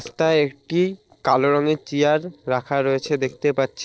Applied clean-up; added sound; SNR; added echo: neural separator model SepFormer DNS4.